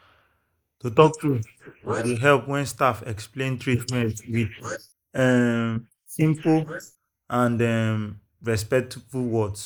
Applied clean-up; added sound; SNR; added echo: neural mask model Resemble Enhance denoiser.